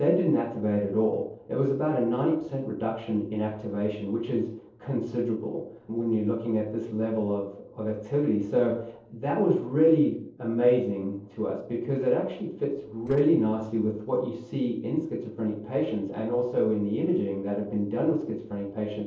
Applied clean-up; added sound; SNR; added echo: neural separator model SepFormer DNS4.